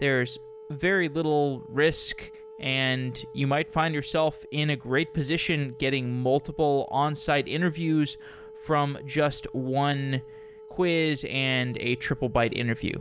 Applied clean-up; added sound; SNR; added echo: none; Wind instrument, woodwind instrument; 18 dB; none.